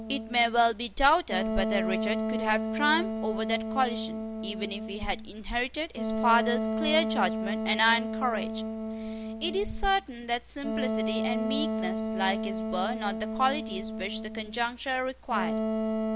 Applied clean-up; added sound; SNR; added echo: none; Wind instrument, woodwind instrument; 2 dB; none.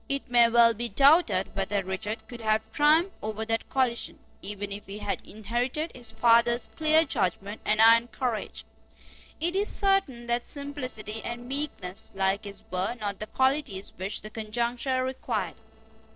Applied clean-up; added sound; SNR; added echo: neural separator model SepFormer DNS4.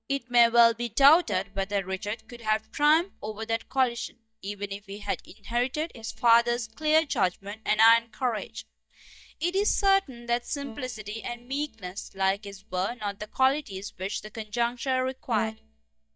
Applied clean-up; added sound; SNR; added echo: neural mask model DeepFilterNet 3.